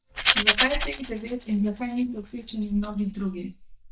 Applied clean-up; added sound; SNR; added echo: neural mask model DeepFilterNet 3.